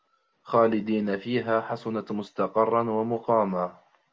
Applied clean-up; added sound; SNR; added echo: none; none; none; none.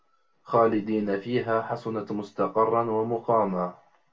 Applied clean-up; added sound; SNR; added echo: none; none; none; reverberation time 0.2 s.